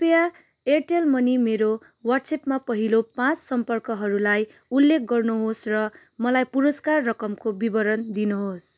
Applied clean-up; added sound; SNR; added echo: none; none; none; none.